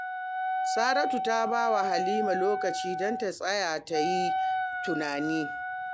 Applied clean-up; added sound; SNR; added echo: none; Wind instrument, woodwind instrument; 0 dB; none.